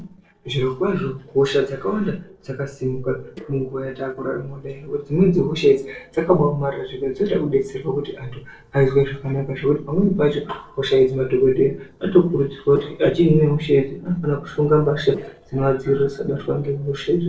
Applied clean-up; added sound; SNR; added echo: neural separator model SepFormer DNS4.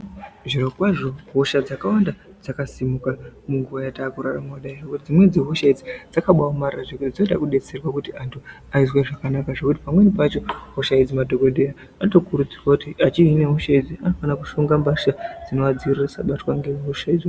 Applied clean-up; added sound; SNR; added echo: none; none; none; none.